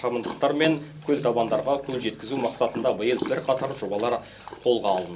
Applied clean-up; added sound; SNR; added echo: none; Dog; 13 dB; reverberation time 0.2 s.